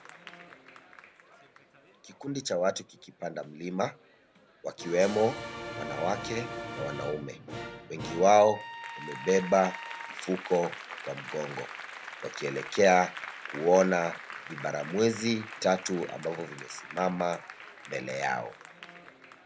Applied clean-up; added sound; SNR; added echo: none; Trumpet + Applause; 12 dB; none.